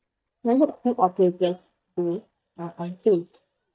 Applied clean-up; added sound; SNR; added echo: neural mask model DeepFilterNet 3.